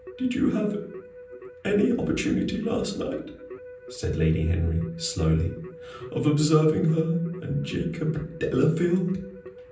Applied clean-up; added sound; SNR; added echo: none; Keyboard (musical); 16 dB; reverberation time 0.6 s.